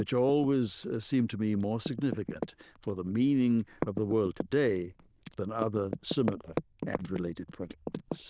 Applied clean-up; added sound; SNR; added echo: neural diffusion model UNIVERSE++.